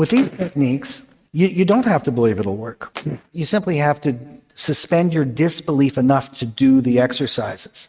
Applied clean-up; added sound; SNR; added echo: neural mask model RNNoise.